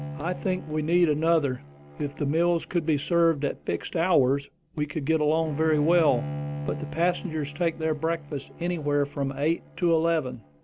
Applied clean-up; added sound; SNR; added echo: none; Bowed string instrument; 13 dB; none.